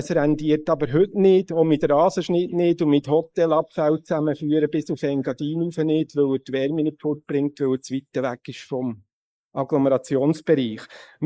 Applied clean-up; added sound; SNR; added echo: neural mask model Resemble Enhance denoiser.